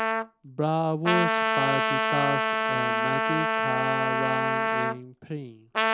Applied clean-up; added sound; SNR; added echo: none; Trumpet; -5 dB; none.